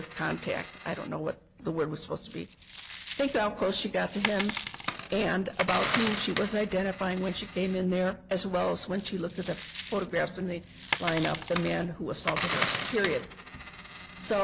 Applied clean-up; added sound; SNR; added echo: none; Coin (dropping); 7 dB; none.